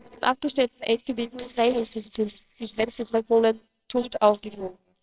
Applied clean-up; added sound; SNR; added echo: neural separator model SepFormer WHAMR!.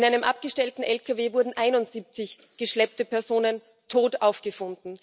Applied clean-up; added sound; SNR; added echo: none; none; none; none.